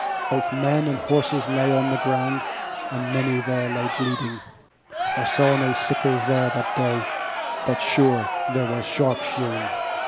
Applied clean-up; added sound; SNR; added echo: none; Crowd; 3 dB; none.